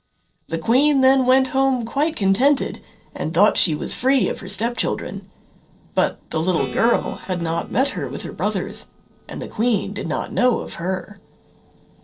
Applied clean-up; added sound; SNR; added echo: neural separator model SepFormer DNS4.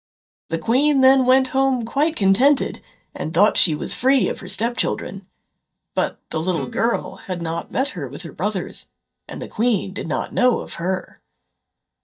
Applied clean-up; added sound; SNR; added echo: neural mask model DeepFilterNet 3.